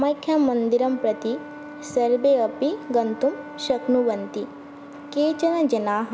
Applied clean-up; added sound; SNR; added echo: none; Wind instrument, woodwind instrument; 17 dB; none.